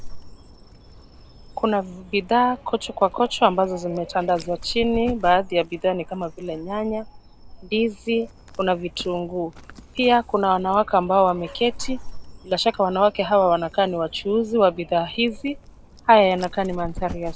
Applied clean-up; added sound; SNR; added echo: none; Dog; 15 dB; none.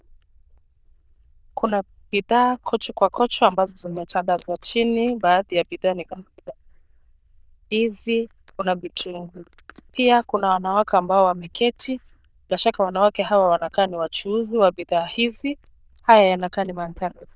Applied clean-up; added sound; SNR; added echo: neural diffusion model UNIVERSE++.